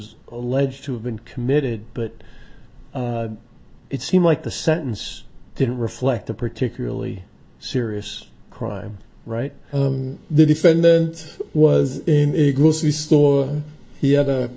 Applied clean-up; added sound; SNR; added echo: none; none; none; none.